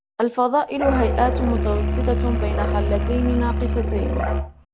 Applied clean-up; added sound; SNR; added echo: none; Musical instrument; -2 dB; none.